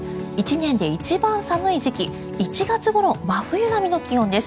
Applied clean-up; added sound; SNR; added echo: none; none; none; none.